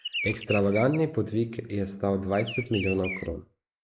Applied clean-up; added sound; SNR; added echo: neural mask model Resemble Enhance denoiser.